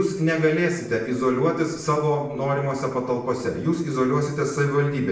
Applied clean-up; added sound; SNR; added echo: none; none; none; reverberation time 0.7 s.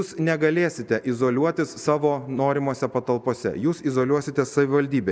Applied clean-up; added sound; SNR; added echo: none; none; none; none.